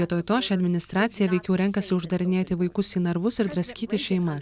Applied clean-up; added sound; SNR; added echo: none; none; none; none.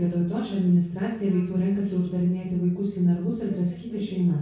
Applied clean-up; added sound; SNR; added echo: none; none; none; reverberation time 0.6 s.